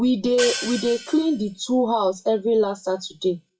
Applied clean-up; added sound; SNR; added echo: classical method WPE with log-MMSE.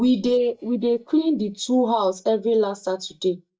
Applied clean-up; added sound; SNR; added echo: neural mask model DeepFilterNet 3.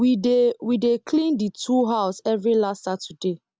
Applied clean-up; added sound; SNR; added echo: none; none; none; none.